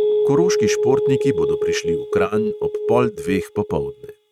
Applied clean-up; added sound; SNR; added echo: neural mask model RNNoise.